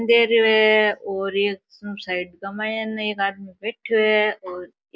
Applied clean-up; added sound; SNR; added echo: none; none; none; none.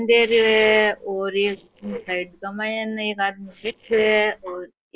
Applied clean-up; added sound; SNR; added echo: neural separator model SepFormer DNS4.